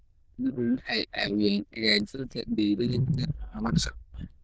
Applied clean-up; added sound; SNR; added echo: neural diffusion model UNIVERSE++.